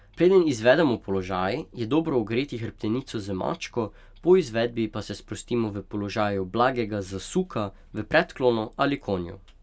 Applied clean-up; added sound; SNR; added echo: none; none; none; none.